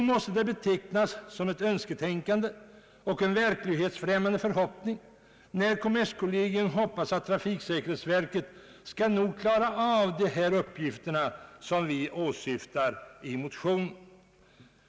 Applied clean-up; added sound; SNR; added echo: none; none; none; none.